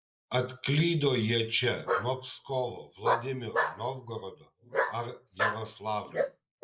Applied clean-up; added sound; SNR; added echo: neural mask model Resemble Enhance denoiser.